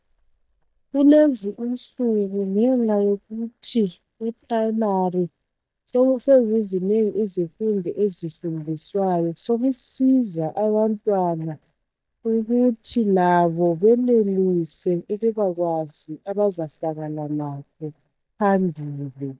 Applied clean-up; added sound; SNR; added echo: neural mask model DeepFilterNet 3.